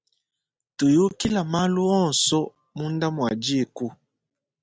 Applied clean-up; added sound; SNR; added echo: none; none; none; none.